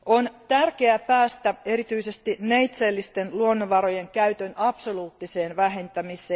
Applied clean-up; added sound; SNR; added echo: none; none; none; none.